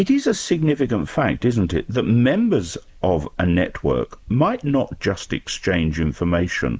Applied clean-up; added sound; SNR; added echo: neural mask model Resemble Enhance denoiser.